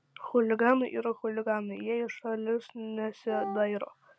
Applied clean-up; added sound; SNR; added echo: none; Wind instrument, woodwind instrument; 8 dB; none.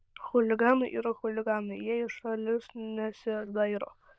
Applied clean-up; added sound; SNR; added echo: neural diffusion model UNIVERSE++.